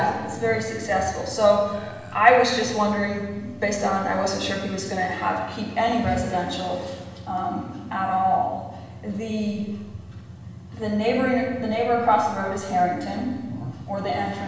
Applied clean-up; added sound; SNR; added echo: none; Burping, eructation; 19 dB; reverberation time 1.1 s.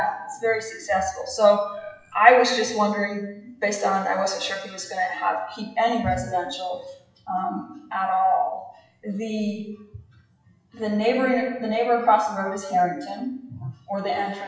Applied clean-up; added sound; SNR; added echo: classical method WPE with log-MMSE.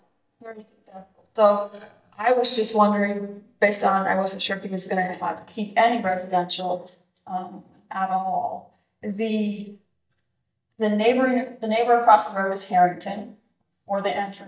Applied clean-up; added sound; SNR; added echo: neural mask model DeepFilterNet 3.